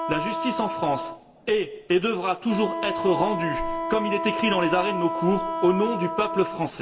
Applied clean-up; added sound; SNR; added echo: none; Wind instrument, woodwind instrument; 5 dB; reverberation time 2.9 s.